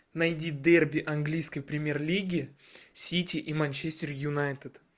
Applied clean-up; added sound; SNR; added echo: none; none; none; none.